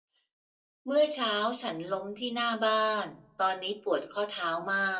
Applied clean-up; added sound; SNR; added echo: none; none; none; reverberation time 0.2 s.